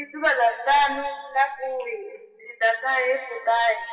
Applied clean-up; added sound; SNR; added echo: classical method WPE with log-MMSE.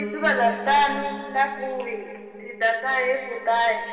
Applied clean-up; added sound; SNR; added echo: none; Piano; 13 dB; reverberation time 2.4 s.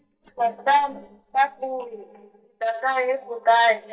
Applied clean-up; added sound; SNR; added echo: neural mask model DeepFilterNet 3.